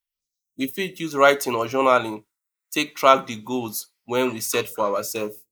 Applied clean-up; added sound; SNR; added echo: neural mask model Resemble Enhance denoiser.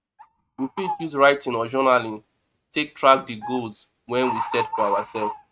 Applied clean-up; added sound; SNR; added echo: neural mask model RNNoise.